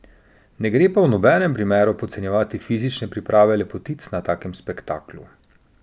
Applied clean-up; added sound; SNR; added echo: none; none; none; none.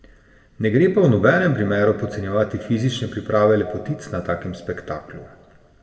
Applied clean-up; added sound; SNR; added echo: none; none; none; reverberation time 1.2 s.